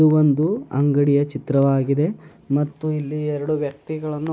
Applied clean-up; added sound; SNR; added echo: none; none; none; none.